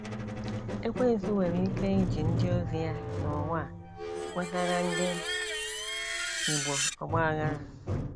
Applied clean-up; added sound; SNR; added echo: none; Screech + Squeak; 0 dB; none.